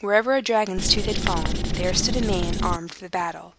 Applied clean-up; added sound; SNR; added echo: none; Writing; -1 dB; none.